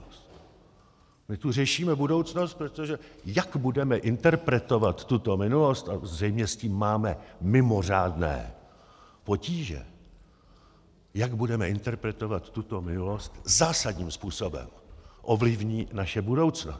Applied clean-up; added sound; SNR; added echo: none; none; none; none.